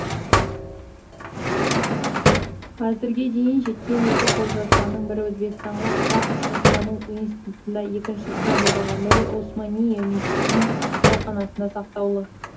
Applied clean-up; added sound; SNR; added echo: none; Drawer open or close; -3 dB; reverberation time 0.4 s.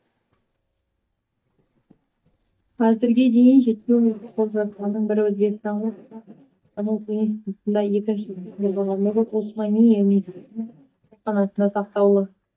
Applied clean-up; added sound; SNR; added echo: neural mask model DeepFilterNet 3.